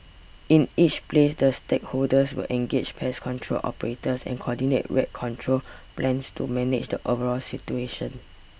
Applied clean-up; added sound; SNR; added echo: none; none; none; none.